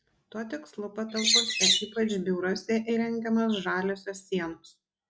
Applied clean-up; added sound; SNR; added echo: classical method log-MMSE.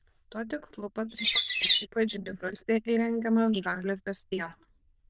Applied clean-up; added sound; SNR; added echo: neural diffusion model UNIVERSE++.